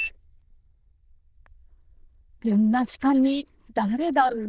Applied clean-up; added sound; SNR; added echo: neural diffusion model UNIVERSE++.